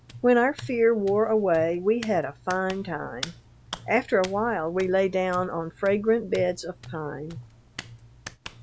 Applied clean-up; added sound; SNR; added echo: none; Hands; 17 dB; none.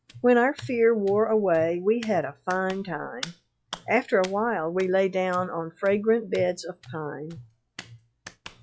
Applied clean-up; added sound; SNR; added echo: classical method log-MMSE.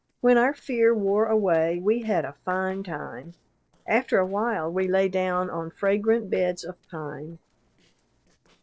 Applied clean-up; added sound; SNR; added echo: neural separator model SepFormer DNS4.